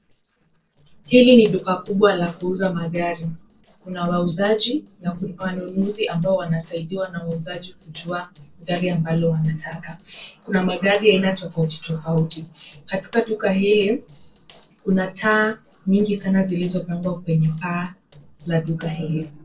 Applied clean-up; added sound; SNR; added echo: neural separator model SepFormer DNS4.